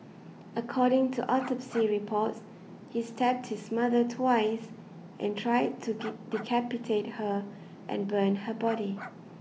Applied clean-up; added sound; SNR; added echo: none; Bark; 16 dB; none.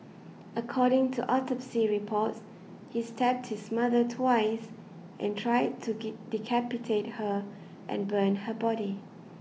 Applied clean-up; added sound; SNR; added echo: none; none; none; none.